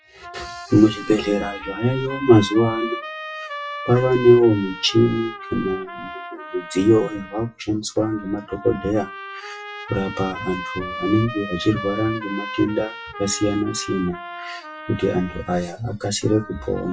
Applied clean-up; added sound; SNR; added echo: classical method WPE with log-MMSE.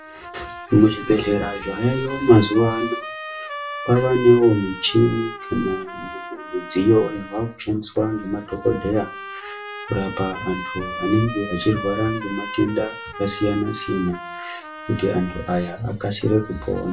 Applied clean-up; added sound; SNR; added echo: none; Trumpet; 12 dB; reverberation time 0.2 s.